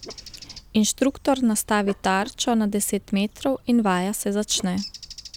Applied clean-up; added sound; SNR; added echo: none; Bird + Dog; 20 dB; none.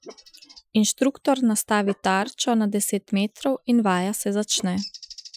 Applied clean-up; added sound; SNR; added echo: classical method Wiener filter.